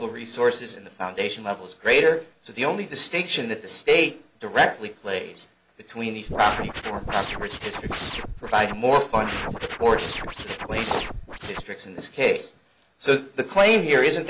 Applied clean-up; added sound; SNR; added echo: none; Scratching (performance technique); 7 dB; none.